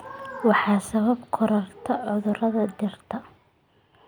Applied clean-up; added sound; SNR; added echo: none; none; none; none.